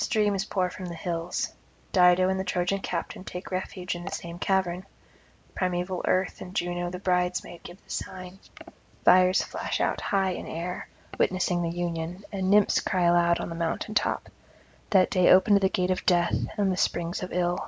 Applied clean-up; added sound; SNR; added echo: none; none; none; none.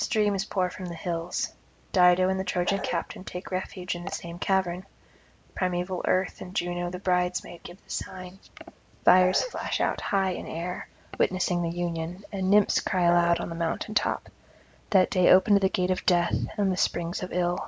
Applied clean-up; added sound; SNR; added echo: none; Bark; 7 dB; none.